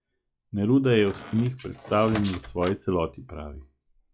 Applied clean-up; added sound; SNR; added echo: classical method log-MMSE.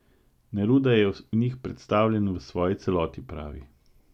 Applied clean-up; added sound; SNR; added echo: none; none; none; none.